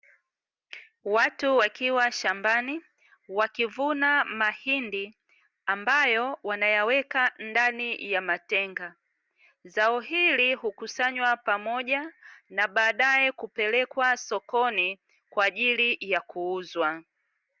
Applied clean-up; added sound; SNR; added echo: none; none; none; none.